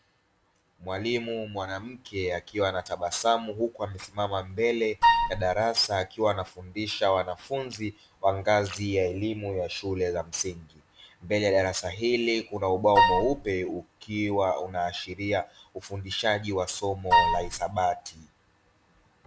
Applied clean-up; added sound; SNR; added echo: none; Wind instrument, woodwind instrument; -5 dB; none.